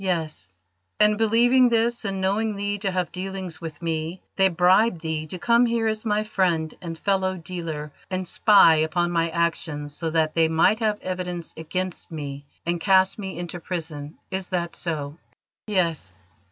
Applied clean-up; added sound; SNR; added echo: none; none; none; none.